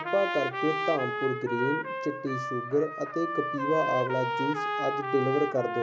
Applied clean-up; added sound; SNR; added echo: none; Trumpet; 2 dB; none.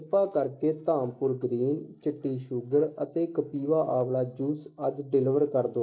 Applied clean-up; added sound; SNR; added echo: neural mask model Resemble Enhance denoiser.